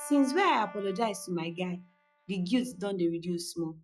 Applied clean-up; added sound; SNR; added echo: classical method log-MMSE.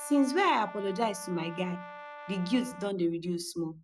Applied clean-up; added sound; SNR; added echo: none; Brass instrument; 15 dB; none.